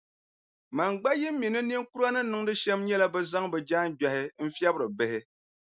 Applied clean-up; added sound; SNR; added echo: none; none; none; none.